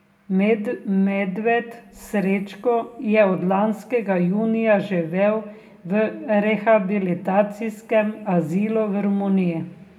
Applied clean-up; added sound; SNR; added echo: none; none; none; reverberation time 2.5 s.